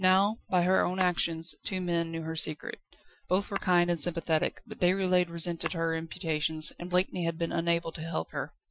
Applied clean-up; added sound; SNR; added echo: classical method Wiener filter.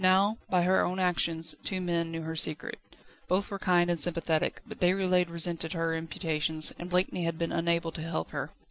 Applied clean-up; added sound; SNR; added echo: none; none; none; none.